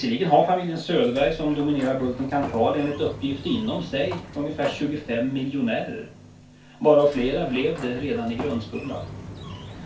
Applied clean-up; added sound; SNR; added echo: none; Sliding door; 14 dB; reverberation time 0.2 s.